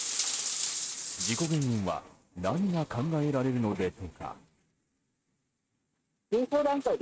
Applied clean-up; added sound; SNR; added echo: neural mask model RNNoise.